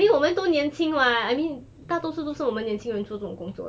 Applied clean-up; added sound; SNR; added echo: none; none; none; none.